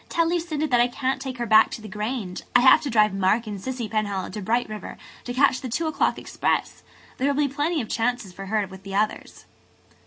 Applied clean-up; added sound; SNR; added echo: none; none; none; none.